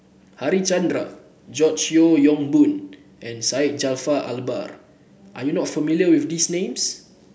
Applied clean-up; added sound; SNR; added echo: none; none; none; none.